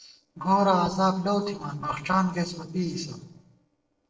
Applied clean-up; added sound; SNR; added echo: neural separator model SepFormer DNS4.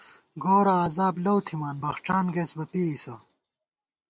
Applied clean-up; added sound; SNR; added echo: none; none; none; none.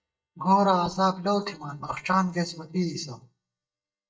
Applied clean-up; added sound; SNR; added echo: neural mask model DeepFilterNet 3.